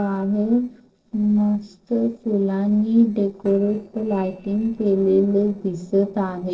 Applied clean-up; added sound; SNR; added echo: neural separator model SepFormer DNS4.